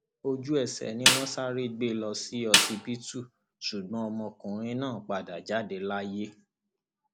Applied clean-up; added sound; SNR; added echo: none; Snare drum; -4 dB; none.